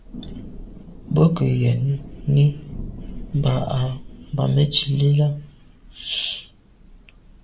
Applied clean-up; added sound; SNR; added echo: none; Thunder / Rain; 14 dB; none.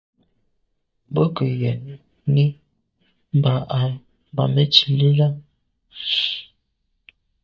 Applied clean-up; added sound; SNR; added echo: neural mask model DeepFilterNet 3.